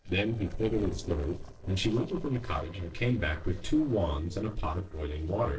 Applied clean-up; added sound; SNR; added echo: neural separator model SepFormer DNS4.